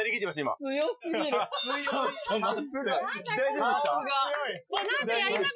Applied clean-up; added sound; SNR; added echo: classical method Wiener filter.